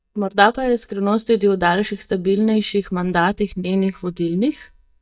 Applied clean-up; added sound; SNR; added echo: neural mask model DeepFilterNet 3.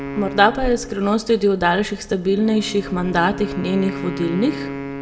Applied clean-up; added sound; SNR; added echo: none; Wind instrument, woodwind instrument; 11 dB; reverberation time 0.4 s.